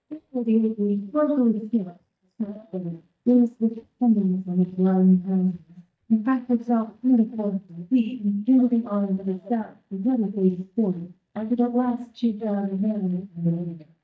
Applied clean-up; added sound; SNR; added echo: neural mask model DeepFilterNet 3.